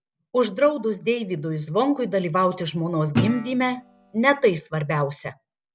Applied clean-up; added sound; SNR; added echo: none; Guitar; 6 dB; none.